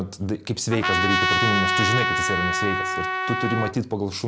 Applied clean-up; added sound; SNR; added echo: none; Trumpet; -2 dB; none.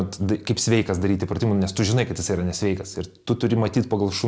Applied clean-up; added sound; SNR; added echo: none; none; none; none.